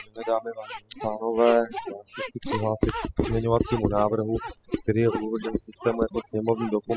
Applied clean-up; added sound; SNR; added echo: classical method spectral subtraction.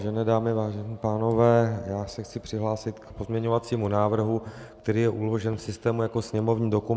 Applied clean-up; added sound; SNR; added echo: none; none; none; none.